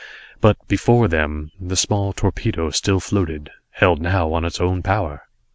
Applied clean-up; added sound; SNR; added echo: none; none; none; none.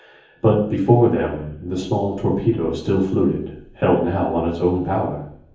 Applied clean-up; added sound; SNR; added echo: none; none; none; reverberation time 0.7 s.